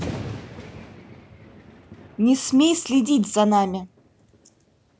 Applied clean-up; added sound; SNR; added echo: none; Thunder; 16 dB; none.